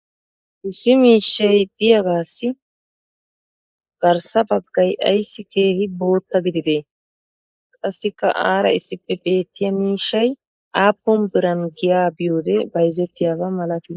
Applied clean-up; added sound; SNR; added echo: neural mask model Resemble Enhance denoiser.